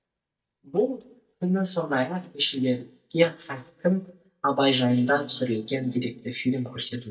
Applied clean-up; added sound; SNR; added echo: neural mask model DeepFilterNet 3.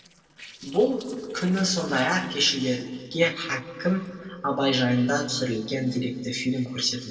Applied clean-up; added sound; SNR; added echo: neural separator model SepFormer DNS4.